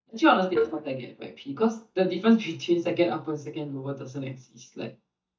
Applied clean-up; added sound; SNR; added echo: neural mask model DeepFilterNet 3.